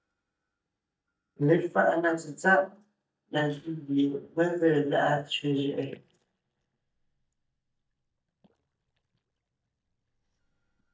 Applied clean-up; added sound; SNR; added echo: neural mask model DeepFilterNet 3.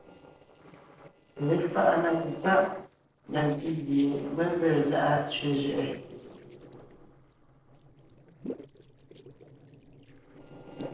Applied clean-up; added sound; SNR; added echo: neural separator model SepFormer DNS4.